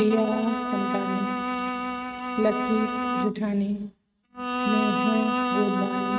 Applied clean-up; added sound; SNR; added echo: neural mask model RNNoise.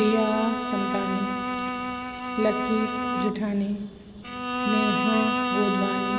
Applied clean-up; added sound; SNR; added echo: none; Bowed string instrument; 1 dB; none.